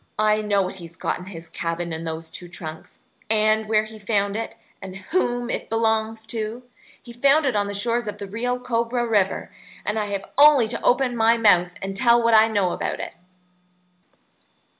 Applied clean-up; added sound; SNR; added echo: none; none; none; none.